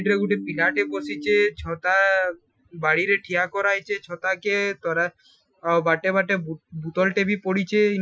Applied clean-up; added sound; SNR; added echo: classical method Wiener filter.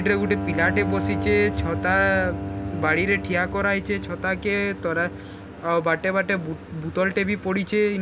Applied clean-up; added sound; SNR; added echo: none; Bowed string instrument; 8 dB; none.